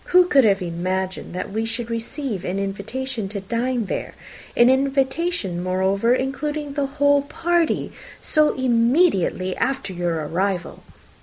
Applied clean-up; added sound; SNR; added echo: none; none; none; none.